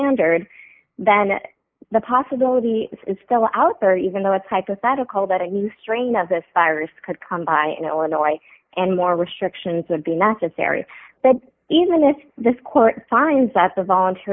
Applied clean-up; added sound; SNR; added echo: neural mask model Resemble Enhance denoiser.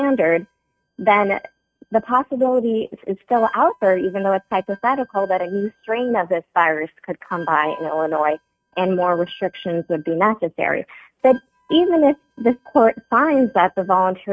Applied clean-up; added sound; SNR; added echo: neural mask model RNNoise.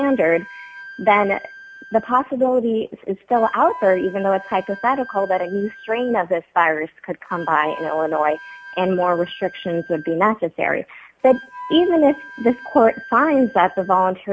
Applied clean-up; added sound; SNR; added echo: none; Wind instrument, woodwind instrument; 19 dB; none.